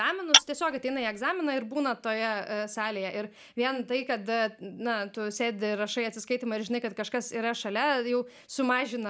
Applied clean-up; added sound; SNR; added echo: none; Tap / Glass; -4 dB; none.